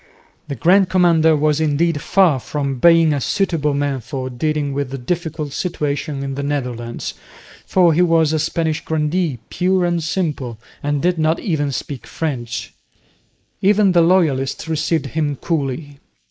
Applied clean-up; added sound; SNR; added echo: neural mask model Resemble Enhance denoiser.